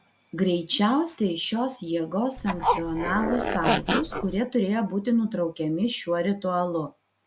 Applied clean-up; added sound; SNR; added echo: none; Zipper (clothing); 1 dB; none.